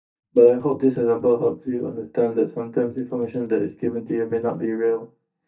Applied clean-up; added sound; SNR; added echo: neural mask model DeepFilterNet 3.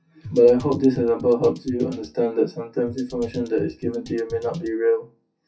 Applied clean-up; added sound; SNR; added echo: classical method WPE with log-MMSE.